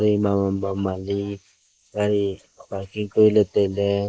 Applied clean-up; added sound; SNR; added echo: neural mask model Resemble Enhance denoiser.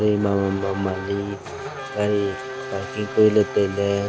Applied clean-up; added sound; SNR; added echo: none; Race car, auto racing / Accelerating, revving, vroom; 10 dB; none.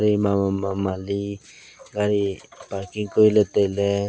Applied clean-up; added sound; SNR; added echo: none; none; none; none.